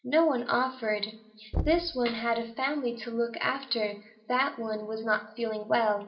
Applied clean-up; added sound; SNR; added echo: none; Knock; 9 dB; reverberation time 0.7 s.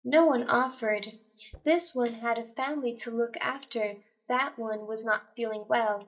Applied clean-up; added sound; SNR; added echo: neural mask model DeepFilterNet 3.